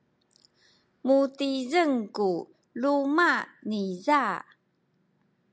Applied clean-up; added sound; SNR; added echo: none; none; none; none.